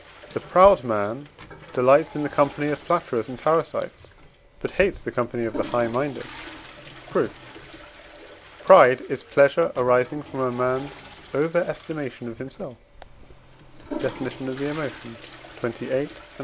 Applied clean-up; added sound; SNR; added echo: none; Toilet flush / Water; 17 dB; none.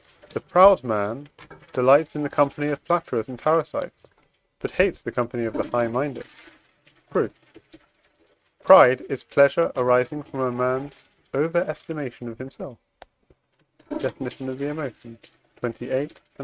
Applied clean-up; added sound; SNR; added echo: neural mask model RNNoise.